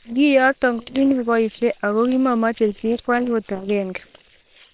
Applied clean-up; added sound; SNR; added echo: neural separator model SepFormer WHAM!.